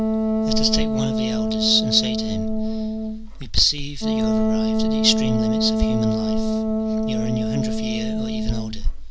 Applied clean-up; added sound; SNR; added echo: none; Wind instrument, woodwind instrument; -2 dB; none.